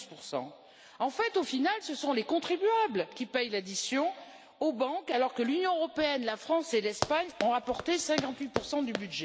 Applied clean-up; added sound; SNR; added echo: none; Run; 8 dB; none.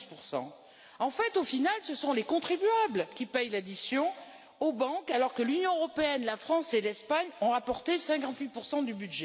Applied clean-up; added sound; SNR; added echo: none; none; none; none.